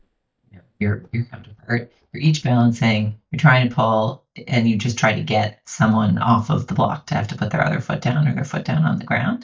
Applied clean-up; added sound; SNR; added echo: neural mask model DeepFilterNet 3.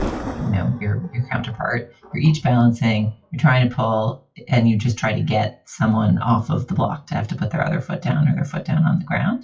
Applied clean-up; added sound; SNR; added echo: classical method WPE with log-MMSE.